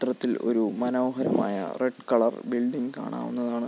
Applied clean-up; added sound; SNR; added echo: none; none; none; none.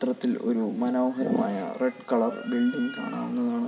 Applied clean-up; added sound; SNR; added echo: none; Cat; 19 dB; reverberation time 1.2 s.